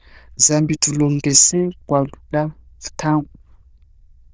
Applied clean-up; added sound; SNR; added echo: neural diffusion model UNIVERSE++.